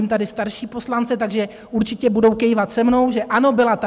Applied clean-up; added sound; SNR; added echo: none; none; none; none.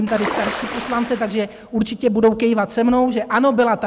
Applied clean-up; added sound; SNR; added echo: none; Ocean; 9 dB; none.